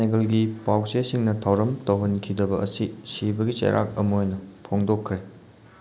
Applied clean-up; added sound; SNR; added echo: none; none; none; none.